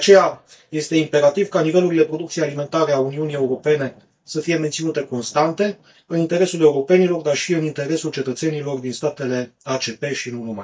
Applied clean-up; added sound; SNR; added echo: neural mask model DeepFilterNet 3.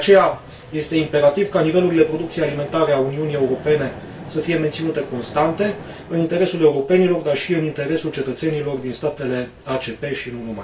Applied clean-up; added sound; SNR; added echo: none; Vehicle; 18 dB; reverberation time 0.3 s.